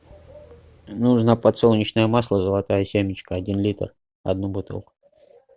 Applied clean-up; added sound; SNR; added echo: none; none; none; none.